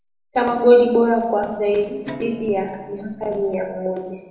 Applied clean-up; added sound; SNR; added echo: none; Guitar; 19 dB; reverberation time 0.9 s.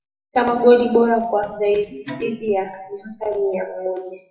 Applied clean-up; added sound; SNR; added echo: classical method WPE with log-MMSE.